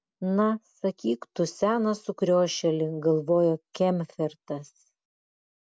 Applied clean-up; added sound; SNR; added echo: none; none; none; none.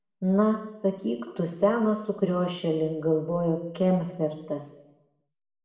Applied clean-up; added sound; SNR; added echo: none; none; none; reverberation time 0.8 s.